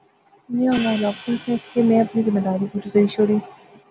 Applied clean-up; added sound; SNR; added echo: none; Hi-hat; 15 dB; none.